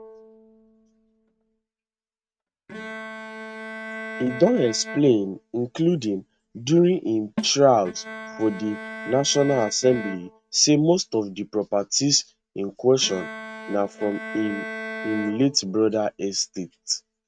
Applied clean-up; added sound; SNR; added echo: neural mask model RNNoise.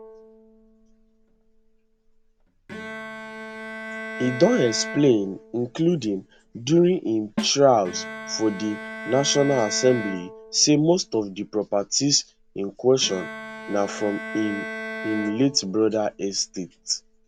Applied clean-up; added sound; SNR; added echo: none; Bowed string instrument + Snare drum; 13 dB; none.